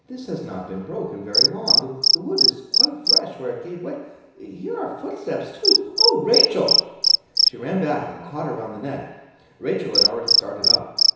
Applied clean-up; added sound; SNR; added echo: none; Cricket; -5 dB; reverberation time 1.0 s.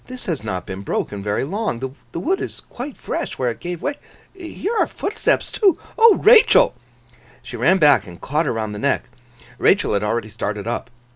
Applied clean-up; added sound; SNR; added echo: none; none; none; none.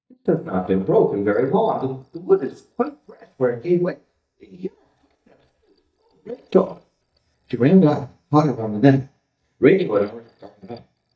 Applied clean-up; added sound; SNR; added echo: neural mask model DeepFilterNet 3.